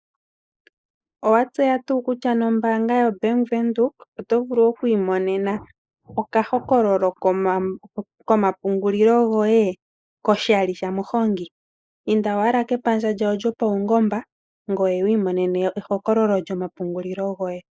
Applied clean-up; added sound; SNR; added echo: neural mask model Resemble Enhance denoiser.